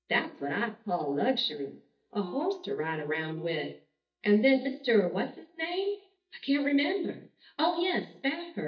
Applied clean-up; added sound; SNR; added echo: neural mask model DeepFilterNet 3.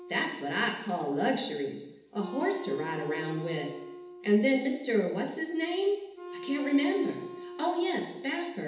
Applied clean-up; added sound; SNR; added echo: none; Wind instrument, woodwind instrument; 14 dB; reverberation time 0.8 s.